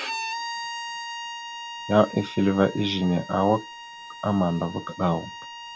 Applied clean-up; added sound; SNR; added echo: none; Bowed string instrument; 10 dB; none.